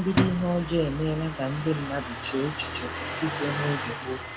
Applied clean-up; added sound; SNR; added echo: none; Microwave oven + Engine starting; 4 dB; none.